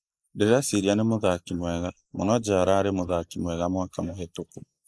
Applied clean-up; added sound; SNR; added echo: neural mask model Resemble Enhance denoiser.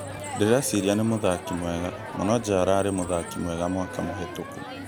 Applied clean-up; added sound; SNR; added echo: none; Crowd; 10 dB; none.